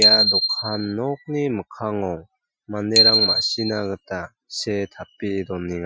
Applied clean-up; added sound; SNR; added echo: classical method Wiener filter.